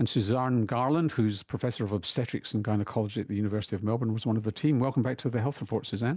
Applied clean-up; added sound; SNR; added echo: none; none; none; none.